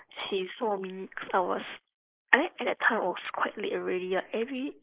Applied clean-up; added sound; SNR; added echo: neural mask model Resemble Enhance denoiser.